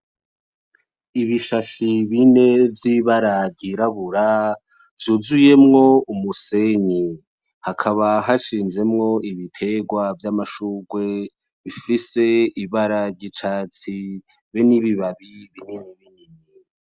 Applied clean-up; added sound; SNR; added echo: none; none; none; none.